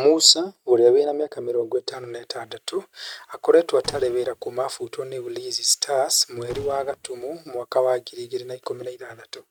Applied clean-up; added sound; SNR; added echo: neural mask model RNNoise.